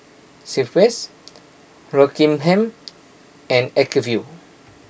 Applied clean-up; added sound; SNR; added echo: none; none; none; none.